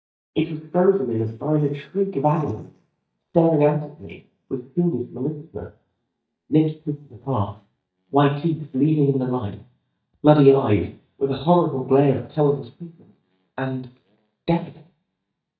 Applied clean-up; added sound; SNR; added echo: neural mask model DeepFilterNet 3.